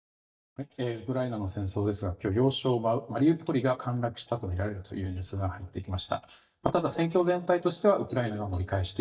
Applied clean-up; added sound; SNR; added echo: neural mask model DeepFilterNet 3.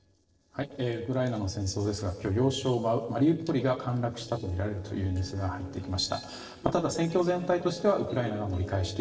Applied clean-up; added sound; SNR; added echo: neural separator model SepFormer DNS4.